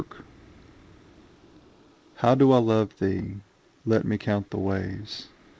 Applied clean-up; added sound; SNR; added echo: neural mask model Resemble Enhance denoiser.